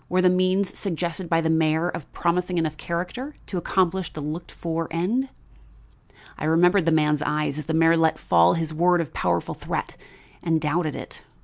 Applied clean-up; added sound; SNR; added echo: none; none; none; none.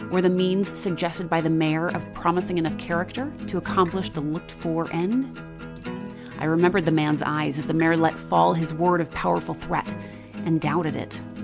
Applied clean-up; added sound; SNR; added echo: none; Acoustic guitar; 11 dB; none.